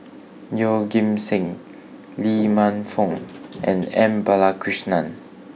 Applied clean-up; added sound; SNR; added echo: none; none; none; none.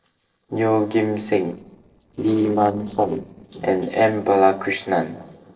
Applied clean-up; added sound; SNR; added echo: neural separator model SepFormer DNS4.